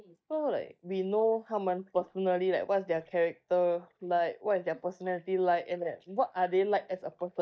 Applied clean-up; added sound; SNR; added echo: neural mask model DeepFilterNet 3.